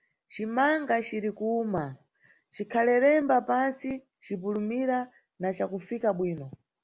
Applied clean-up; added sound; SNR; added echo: none; none; none; none.